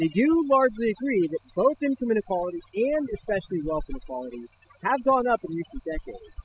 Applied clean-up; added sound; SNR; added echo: classical method spectral subtraction.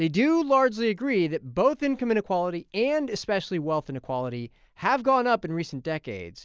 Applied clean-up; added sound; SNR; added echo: none; none; none; none.